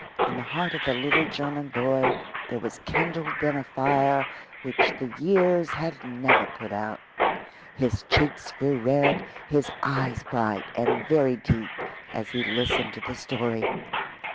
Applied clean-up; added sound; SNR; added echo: none; Mechanisms; 3 dB; none.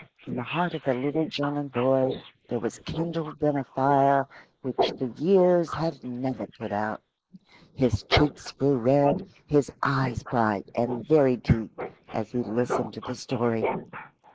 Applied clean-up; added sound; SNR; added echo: neural mask model Resemble Enhance denoiser.